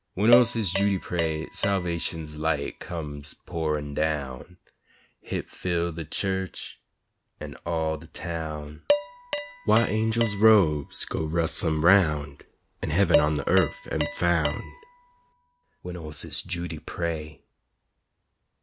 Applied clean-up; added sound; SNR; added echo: none; Dishes, pots, and pans; 6 dB; none.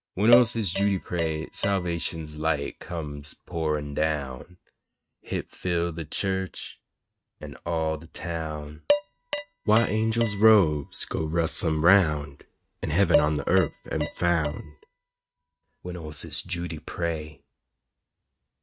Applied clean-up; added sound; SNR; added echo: neural mask model RNNoise.